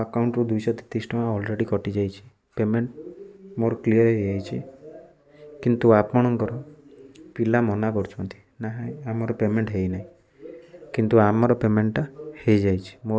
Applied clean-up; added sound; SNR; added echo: none; none; none; none.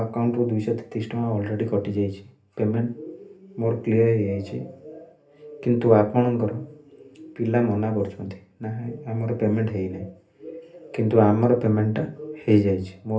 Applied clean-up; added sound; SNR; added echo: none; none; none; reverberation time 0.3 s.